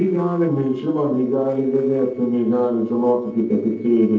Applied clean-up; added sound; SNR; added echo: neural separator model SepFormer DNS4.